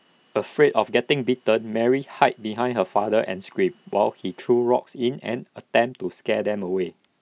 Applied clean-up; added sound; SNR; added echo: none; none; none; none.